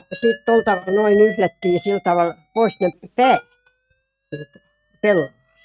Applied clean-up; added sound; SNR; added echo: neural mask model RNNoise.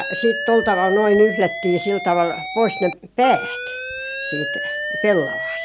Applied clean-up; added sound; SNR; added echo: none; Alarm; 7 dB; none.